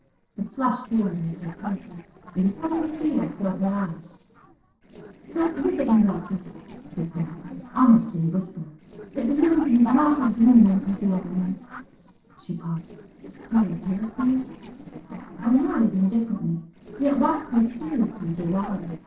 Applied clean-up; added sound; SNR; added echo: neural separator model SepFormer DNS4.